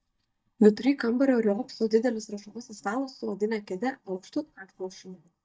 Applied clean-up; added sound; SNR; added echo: neural mask model DeepFilterNet 3.